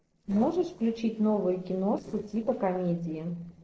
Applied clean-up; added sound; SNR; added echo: neural separator model SepFormer DNS4.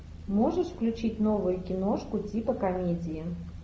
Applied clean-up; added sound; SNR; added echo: none; none; none; none.